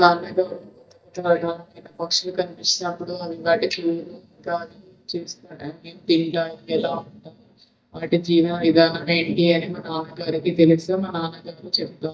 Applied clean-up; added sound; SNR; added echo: neural mask model DeepFilterNet 3.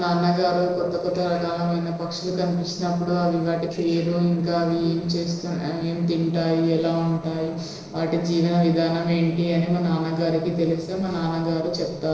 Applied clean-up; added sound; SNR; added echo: neural separator model SepFormer DNS4.